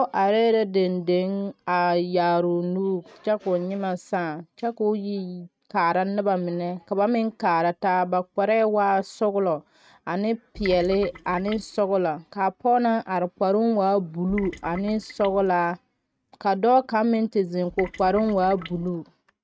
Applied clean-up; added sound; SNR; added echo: neural mask model RNNoise.